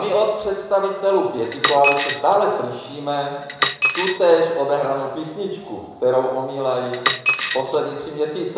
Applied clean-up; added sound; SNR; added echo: none; Coin (dropping); 3 dB; reverberation time 1.0 s.